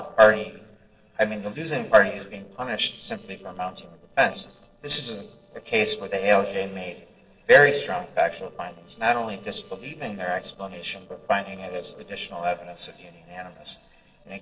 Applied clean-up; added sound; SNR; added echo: neural separator model SepFormer DNS4.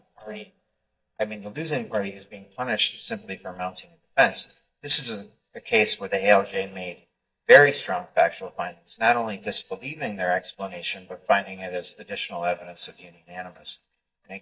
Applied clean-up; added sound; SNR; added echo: neural mask model DeepFilterNet 3.